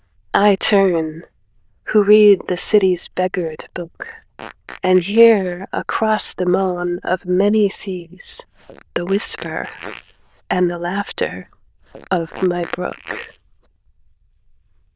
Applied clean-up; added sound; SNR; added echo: neural diffusion model UNIVERSE++.